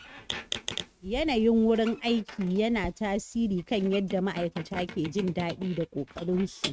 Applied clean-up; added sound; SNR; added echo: neural mask model RNNoise.